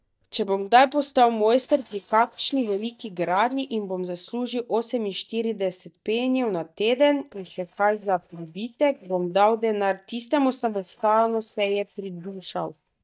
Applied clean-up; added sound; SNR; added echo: neural mask model DeepFilterNet 3.